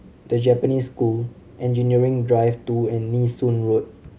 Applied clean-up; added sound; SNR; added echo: none; none; none; none.